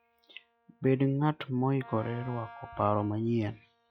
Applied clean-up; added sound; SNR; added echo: classical method log-MMSE.